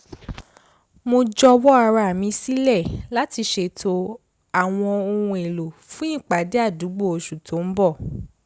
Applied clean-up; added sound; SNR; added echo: none; none; none; none.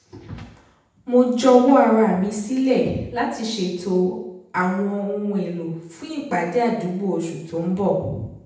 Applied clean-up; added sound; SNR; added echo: none; none; none; reverberation time 0.8 s.